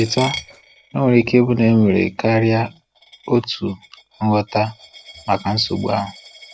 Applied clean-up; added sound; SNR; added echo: none; Coin (dropping); 19 dB; none.